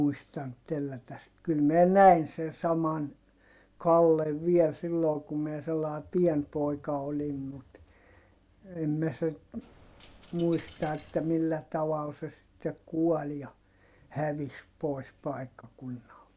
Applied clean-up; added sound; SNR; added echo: none; Coin (dropping); 19 dB; none.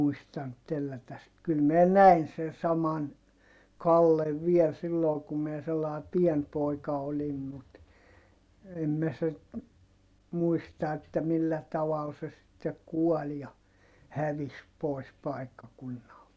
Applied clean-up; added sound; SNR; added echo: none; none; none; none.